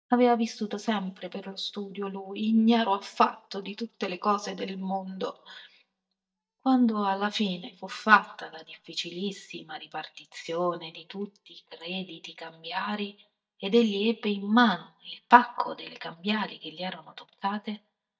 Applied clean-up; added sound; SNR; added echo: neural mask model DeepFilterNet 3.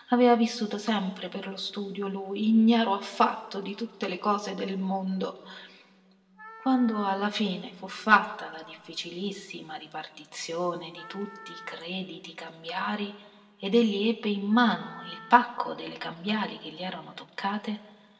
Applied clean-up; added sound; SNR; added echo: none; Wind instrument, woodwind instrument; 20 dB; reverberation time 1.5 s.